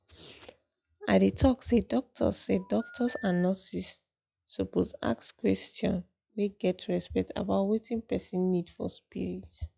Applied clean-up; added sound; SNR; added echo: classical method log-MMSE.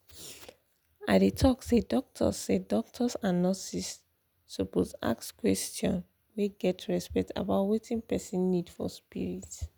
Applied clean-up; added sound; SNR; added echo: none; none; none; none.